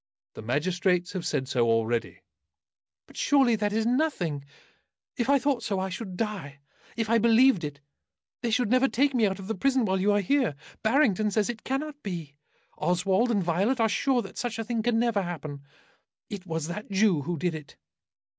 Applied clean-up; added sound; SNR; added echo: none; none; none; none.